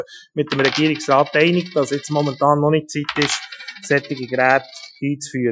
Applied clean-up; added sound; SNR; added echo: classical method Wiener filter.